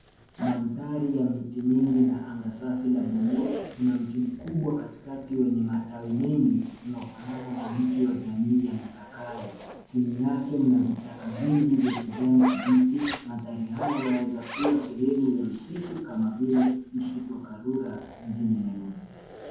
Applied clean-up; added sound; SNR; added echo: none; Zipper (clothing); 15 dB; reverberation time 0.9 s.